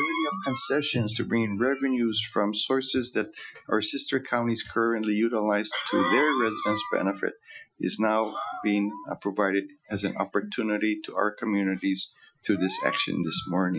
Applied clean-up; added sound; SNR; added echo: classical method Wiener filter.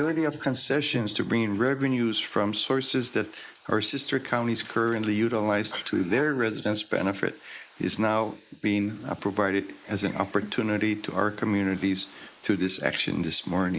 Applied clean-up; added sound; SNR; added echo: neural mask model Resemble Enhance denoiser.